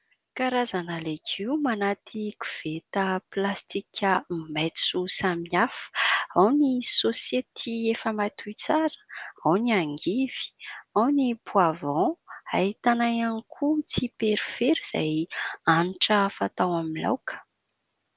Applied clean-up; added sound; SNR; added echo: none; none; none; none.